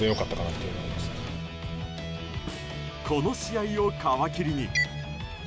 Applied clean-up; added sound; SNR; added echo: none; Snare drum; 19 dB; none.